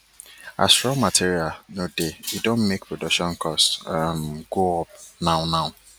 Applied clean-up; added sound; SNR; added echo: none; none; none; none.